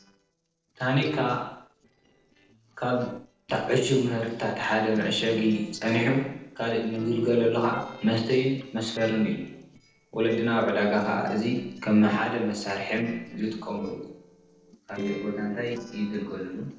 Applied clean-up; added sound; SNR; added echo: neural separator model SepFormer DNS4.